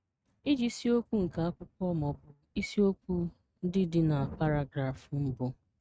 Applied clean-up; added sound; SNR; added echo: neural mask model RNNoise.